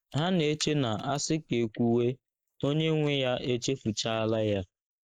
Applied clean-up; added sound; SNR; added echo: neural mask model Resemble Enhance denoiser.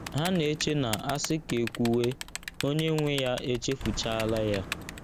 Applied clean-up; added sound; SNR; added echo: none; Car passing by + Typing; 10 dB; none.